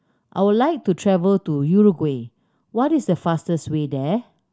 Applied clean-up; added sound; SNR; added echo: none; none; none; none.